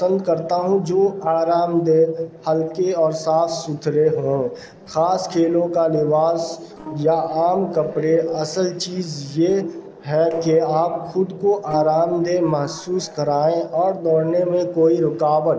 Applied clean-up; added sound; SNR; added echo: neural separator model SepFormer DNS4.